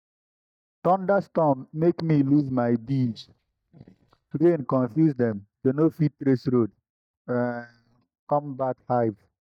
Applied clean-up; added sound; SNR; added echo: neural mask model DeepFilterNet 3.